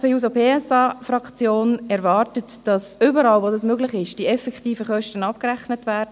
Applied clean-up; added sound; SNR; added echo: none; none; none; none.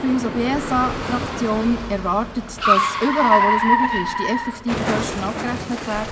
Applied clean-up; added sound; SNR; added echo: none; Car; 0 dB; reverberation time 2.0 s.